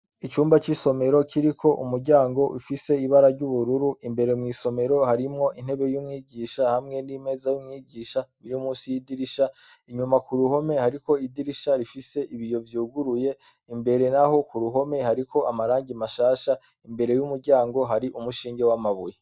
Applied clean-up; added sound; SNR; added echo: none; none; none; none.